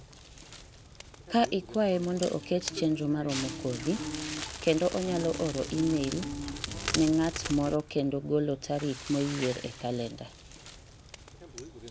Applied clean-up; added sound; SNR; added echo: none; Crackle; 9 dB; none.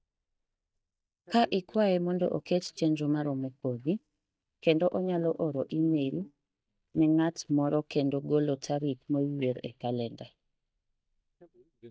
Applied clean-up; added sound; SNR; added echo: neural mask model DeepFilterNet 3.